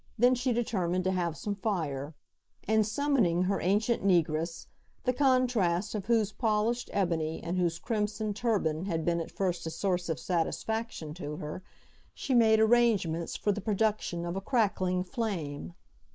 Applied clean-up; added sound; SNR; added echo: neural mask model Resemble Enhance denoiser.